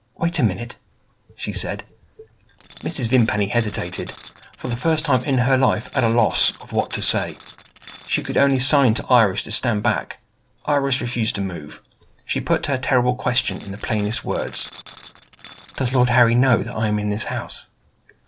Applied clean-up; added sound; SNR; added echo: neural separator model SepFormer DNS4.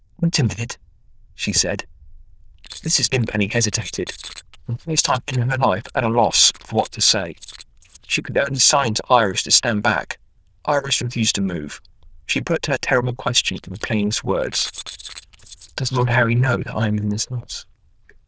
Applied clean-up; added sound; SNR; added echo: neural diffusion model UNIVERSE++.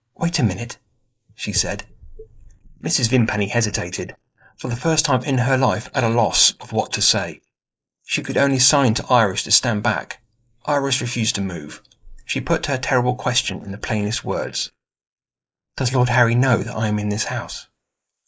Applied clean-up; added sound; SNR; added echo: neural mask model Resemble Enhance denoiser.